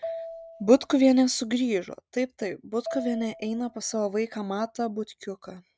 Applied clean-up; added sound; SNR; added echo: neural mask model RNNoise.